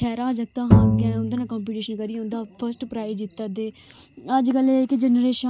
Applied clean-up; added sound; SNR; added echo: none; Bowed string instrument; -4 dB; none.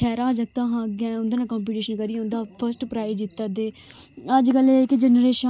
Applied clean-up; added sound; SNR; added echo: none; none; none; none.